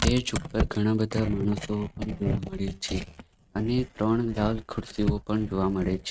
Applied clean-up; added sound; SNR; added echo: neural mask model RNNoise.